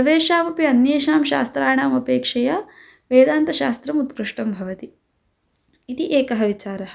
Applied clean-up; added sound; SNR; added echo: none; none; none; none.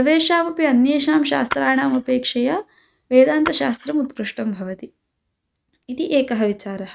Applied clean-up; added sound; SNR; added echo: neural mask model RNNoise.